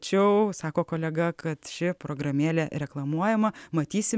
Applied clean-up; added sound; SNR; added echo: none; none; none; none.